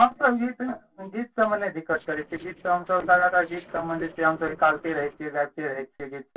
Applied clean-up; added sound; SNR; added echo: neural separator model SepFormer DNS4.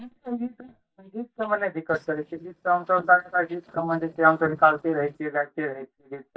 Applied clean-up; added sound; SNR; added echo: neural mask model DeepFilterNet 3.